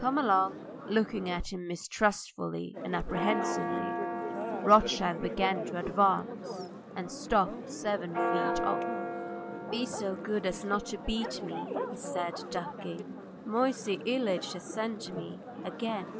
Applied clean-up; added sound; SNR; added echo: none; Church bell; 5 dB; none.